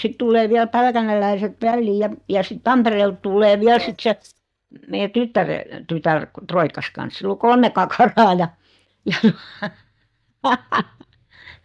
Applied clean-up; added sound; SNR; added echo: neural mask model DeepFilterNet 3.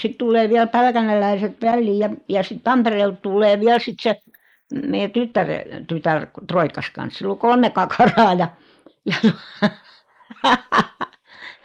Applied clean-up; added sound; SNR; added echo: neural mask model Resemble Enhance denoiser.